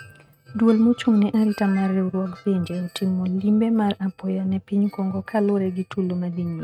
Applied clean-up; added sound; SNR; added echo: neural mask model RNNoise.